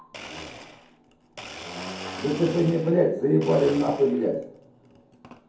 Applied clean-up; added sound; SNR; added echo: none; Domestic sounds, home sounds; 14 dB; reverberation time 0.6 s.